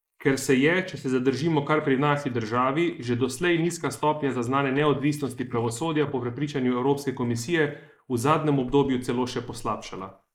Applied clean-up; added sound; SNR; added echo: neural mask model Resemble Enhance denoiser.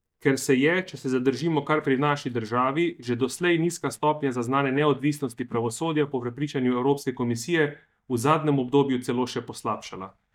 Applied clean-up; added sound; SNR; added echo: neural mask model DeepFilterNet 3.